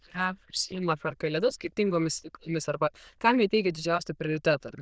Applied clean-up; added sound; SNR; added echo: neural diffusion model UNIVERSE++.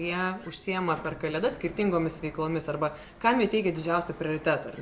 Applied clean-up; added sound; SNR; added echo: none; Sliding door; 19 dB; none.